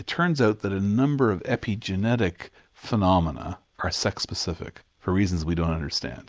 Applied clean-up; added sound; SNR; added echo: none; none; none; none.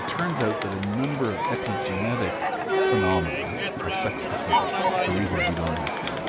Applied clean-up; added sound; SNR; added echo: none; Crowd; -3 dB; none.